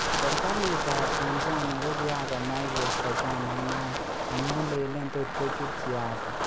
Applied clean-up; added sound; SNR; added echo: none; Wind; -3 dB; none.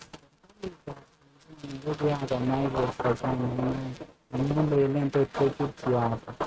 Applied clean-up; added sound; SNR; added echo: neural mask model RNNoise.